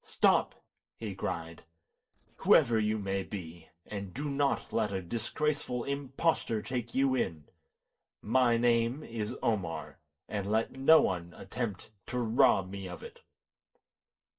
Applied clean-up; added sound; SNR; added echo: neural separator model SepFormer DNS4.